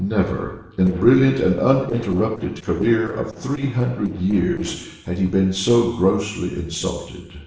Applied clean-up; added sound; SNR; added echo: neural separator model SepFormer DNS4.